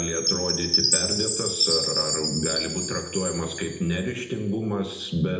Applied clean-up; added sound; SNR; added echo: none; Chime; -1 dB; reverberation time 0.8 s.